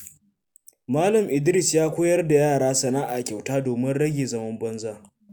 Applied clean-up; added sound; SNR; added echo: none; none; none; none.